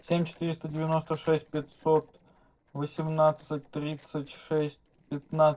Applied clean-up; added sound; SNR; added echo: neural separator model SepFormer DNS4.